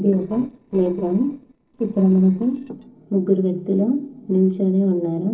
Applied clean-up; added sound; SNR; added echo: neural separator model SepFormer DNS4.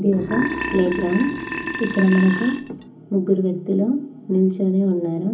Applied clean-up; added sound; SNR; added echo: none; Burping, eructation; 7 dB; reverberation time 0.3 s.